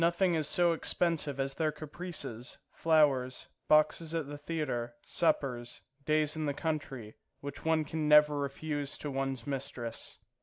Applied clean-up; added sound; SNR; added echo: none; none; none; none.